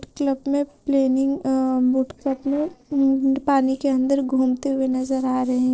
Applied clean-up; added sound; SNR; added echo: neural separator model SepFormer DNS4.